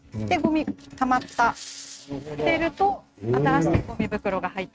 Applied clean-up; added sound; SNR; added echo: neural mask model RNNoise.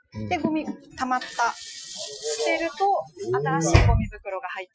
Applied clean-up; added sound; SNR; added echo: classical method Wiener filter.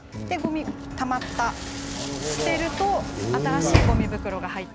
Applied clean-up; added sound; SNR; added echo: none; Sliding door / Slam; 2 dB; none.